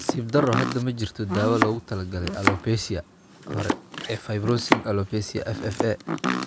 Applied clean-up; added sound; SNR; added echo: none; Domestic sounds, home sounds; 2 dB; none.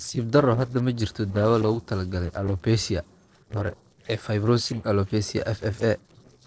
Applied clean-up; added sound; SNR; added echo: neural separator model SepFormer DNS4.